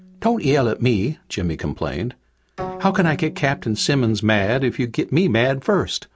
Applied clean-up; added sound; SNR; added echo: none; Bowed string instrument; 19 dB; none.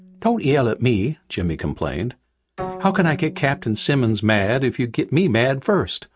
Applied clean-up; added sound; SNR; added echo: neural mask model RNNoise.